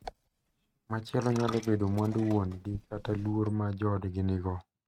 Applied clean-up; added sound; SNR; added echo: neural mask model RNNoise.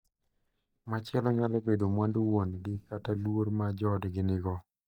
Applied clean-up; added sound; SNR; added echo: neural mask model DeepFilterNet 3.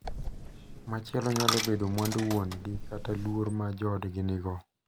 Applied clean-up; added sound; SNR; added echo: none; Coin (dropping); 5 dB; none.